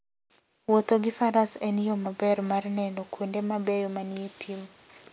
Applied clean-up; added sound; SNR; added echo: none; none; none; none.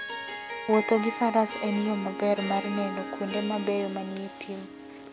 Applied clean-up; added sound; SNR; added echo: none; Harp; 8 dB; none.